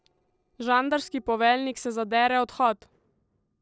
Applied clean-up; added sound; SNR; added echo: neural separator model SepFormer DNS4.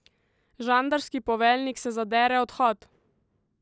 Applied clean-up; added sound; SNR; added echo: none; none; none; none.